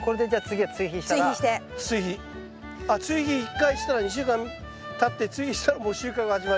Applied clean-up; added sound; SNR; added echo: none; none; none; none.